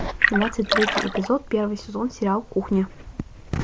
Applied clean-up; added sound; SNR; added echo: none; Splash, splatter; -1 dB; none.